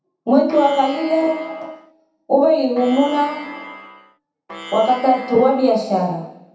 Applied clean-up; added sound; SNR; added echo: none; Plucked string instrument; 16 dB; reverberation time 0.7 s.